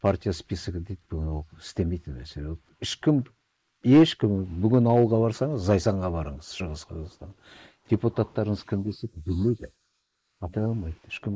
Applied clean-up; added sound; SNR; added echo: neural mask model Resemble Enhance denoiser.